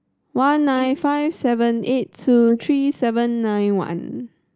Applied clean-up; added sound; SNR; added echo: neural mask model Resemble Enhance denoiser.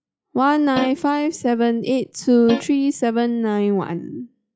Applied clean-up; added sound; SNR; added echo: classical method log-MMSE.